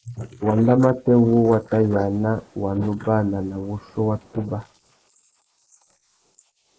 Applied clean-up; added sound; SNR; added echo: neural mask model Resemble Enhance denoiser.